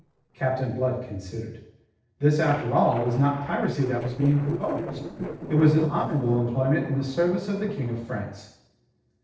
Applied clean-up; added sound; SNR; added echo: neural separator model SepFormer DNS4.